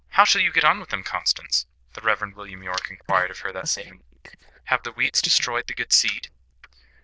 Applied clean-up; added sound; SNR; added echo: neural diffusion model UNIVERSE++.